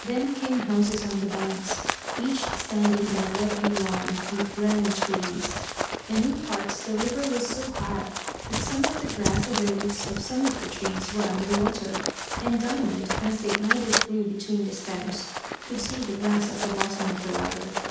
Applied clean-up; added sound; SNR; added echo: none; Run; 3 dB; reverberation time 0.8 s.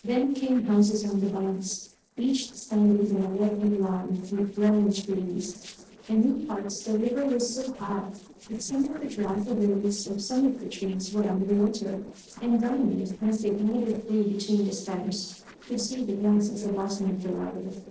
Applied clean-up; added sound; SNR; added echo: neural separator model SepFormer DNS4.